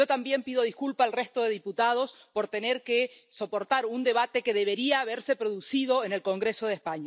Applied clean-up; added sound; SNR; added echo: none; none; none; none.